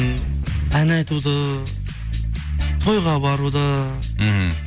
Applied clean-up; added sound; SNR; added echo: none; none; none; none.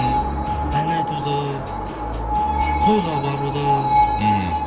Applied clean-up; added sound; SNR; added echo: none; Screech; -3 dB; reverberation time 1.3 s.